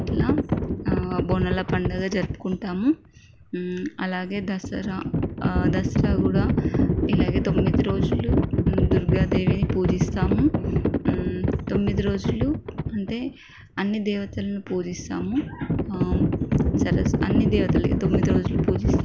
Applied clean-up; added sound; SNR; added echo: none; Livestock, farm animals, working animals; -4 dB; none.